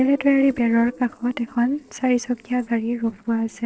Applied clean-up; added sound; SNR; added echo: neural separator model SepFormer DNS4.